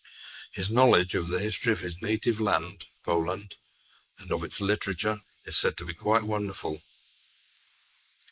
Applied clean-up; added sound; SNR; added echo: neural mask model Resemble Enhance denoiser.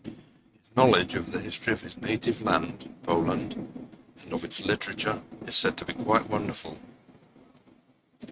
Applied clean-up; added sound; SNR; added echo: neural mask model RNNoise.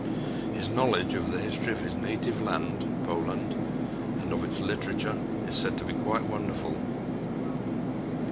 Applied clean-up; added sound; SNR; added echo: none; Fixed-wing aircraft, airplane; -3 dB; none.